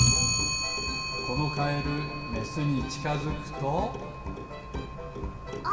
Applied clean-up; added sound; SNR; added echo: none; Clock; -1 dB; reverberation time 2.2 s.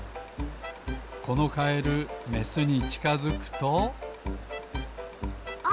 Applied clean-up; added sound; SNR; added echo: none; none; none; none.